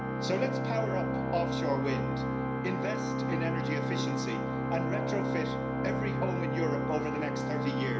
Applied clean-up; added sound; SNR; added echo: none; Organ; -4 dB; reverberation time 0.5 s.